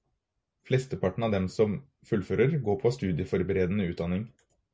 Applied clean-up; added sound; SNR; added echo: none; none; none; none.